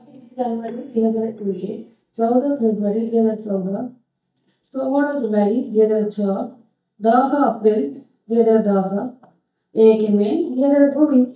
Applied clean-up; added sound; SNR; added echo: neural mask model DeepFilterNet 3.